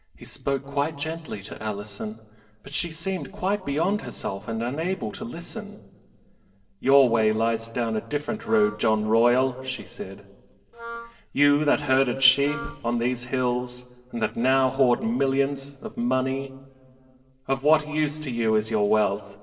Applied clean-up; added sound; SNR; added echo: neural separator model SepFormer DNS4.